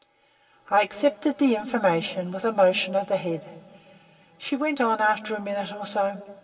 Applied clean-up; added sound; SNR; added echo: none; none; none; reverberation time 2.8 s.